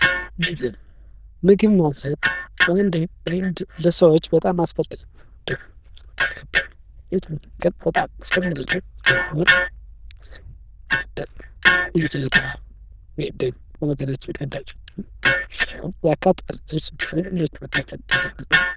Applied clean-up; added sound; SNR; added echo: neural diffusion model UNIVERSE++.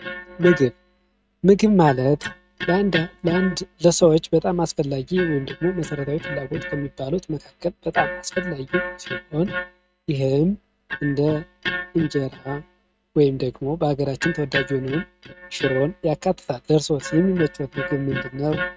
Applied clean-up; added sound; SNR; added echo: neural mask model RNNoise.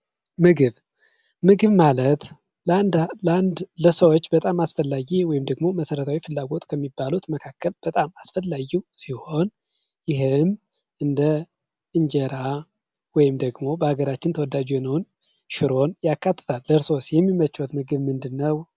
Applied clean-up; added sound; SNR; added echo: none; none; none; none.